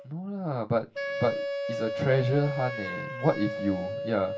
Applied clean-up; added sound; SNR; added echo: none; Wind instrument, woodwind instrument; 5 dB; reverberation time 0.2 s.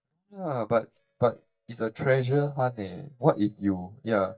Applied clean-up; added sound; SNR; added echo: neural mask model DeepFilterNet 3.